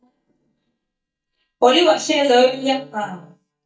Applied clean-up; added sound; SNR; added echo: neural mask model DeepFilterNet 3.